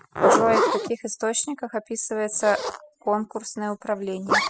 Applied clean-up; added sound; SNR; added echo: classical method spectral subtraction.